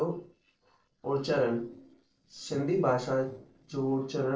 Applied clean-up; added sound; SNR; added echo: neural separator model SepFormer DNS4.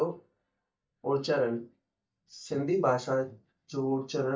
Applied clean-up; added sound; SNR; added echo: neural mask model DeepFilterNet 3.